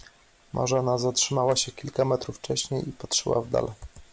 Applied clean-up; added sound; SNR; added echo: none; none; none; none.